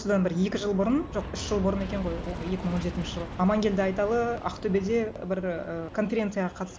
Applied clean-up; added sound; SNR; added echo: none; Aircraft; 11 dB; none.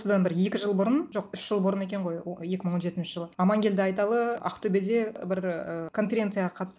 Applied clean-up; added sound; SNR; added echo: none; none; none; none.